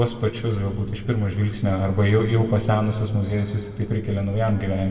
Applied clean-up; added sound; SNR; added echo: none; none; none; reverberation time 2.1 s.